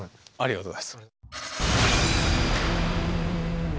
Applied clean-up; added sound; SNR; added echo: none; none; none; none.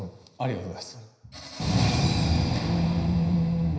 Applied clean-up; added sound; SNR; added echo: none; none; none; reverberation time 0.9 s.